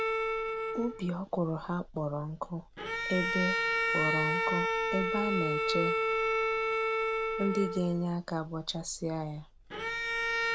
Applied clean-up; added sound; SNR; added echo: none; Bowed string instrument; -2 dB; none.